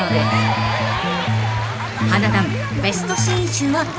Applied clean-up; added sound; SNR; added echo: none; Electric guitar; 0 dB; none.